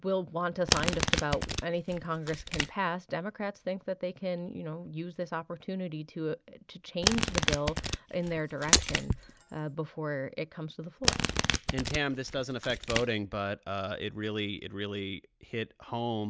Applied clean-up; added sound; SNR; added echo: none; Shatter + Domestic sounds, home sounds; -2 dB; none.